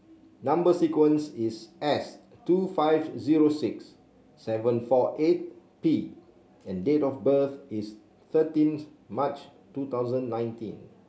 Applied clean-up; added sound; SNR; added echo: none; none; none; none.